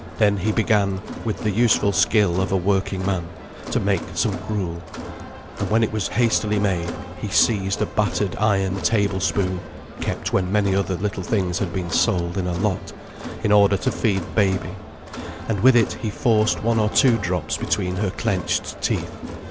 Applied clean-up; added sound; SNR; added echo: none; Crowd; 10 dB; none.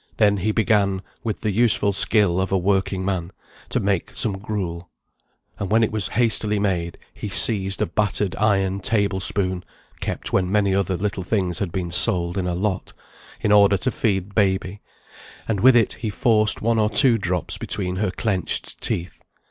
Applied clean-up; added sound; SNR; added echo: none; none; none; none.